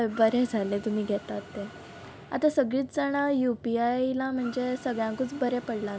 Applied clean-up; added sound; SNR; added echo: none; Mechanisms; 20 dB; none.